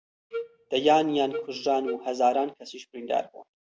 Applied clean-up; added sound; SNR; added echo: none; Wind instrument, woodwind instrument; 10 dB; none.